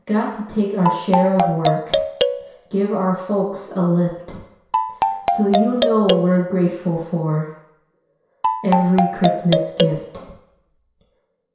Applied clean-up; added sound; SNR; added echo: none; Marimba, xylophone; 0 dB; reverberation time 0.7 s.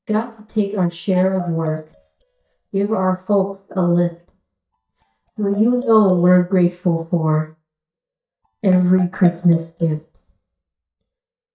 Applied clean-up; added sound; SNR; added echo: neural mask model DeepFilterNet 3.